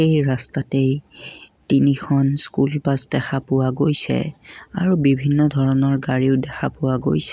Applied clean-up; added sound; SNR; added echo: none; none; none; none.